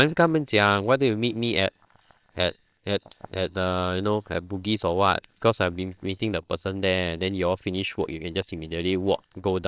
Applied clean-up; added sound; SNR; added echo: neural separator model SepFormer WHAMR!.